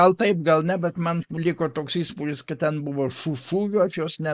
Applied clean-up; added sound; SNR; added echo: neural mask model Resemble Enhance denoiser.